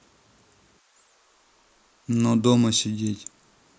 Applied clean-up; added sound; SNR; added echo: neural mask model Resemble Enhance denoiser.